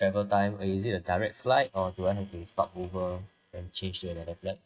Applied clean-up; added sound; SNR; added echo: neural mask model RNNoise.